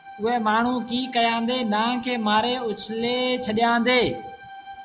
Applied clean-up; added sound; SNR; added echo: none; Bowed string instrument; 17 dB; none.